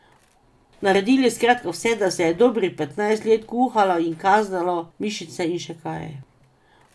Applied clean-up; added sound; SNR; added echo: none; none; none; none.